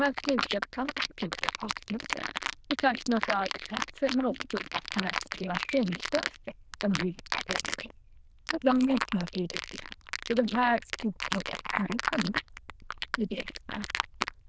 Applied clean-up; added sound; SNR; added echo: neural diffusion model UNIVERSE++.